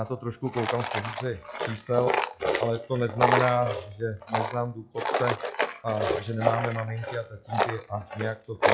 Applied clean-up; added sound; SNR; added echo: classical method log-MMSE.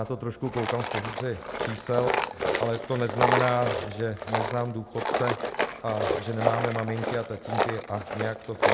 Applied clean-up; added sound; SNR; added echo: none; Tools; -1 dB; none.